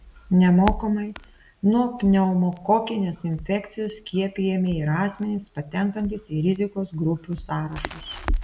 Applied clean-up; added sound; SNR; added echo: none; Crackle; 12 dB; none.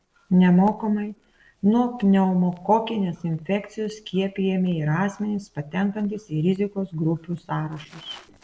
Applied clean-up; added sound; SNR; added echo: neural separator model SepFormer DNS4.